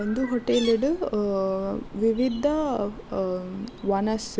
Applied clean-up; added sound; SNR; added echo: none; Rain + Chirp, tweet; 17 dB; none.